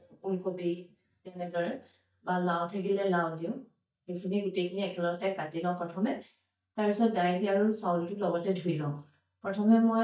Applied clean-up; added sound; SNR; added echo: neural mask model DeepFilterNet 3.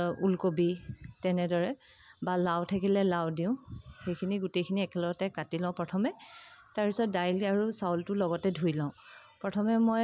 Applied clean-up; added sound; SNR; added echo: none; none; none; none.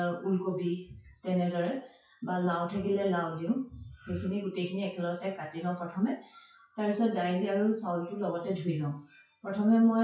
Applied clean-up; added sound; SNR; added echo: classical method WPE with log-MMSE.